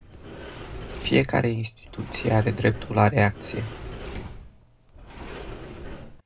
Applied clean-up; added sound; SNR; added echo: none; Sliding door; 12 dB; reverberation time 0.2 s.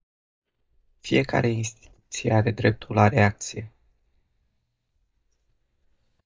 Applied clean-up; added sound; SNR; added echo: neural mask model DeepFilterNet 3.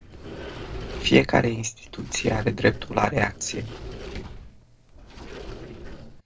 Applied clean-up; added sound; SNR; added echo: neural separator model SepFormer DNS4.